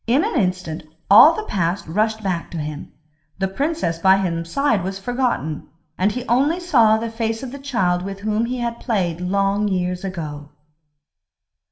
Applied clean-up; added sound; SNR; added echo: none; none; none; reverberation time 0.6 s.